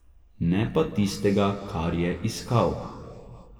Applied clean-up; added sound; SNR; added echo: none; none; none; reverberation time 1.8 s.